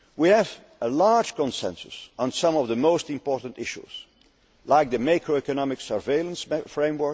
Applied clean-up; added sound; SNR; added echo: none; none; none; none.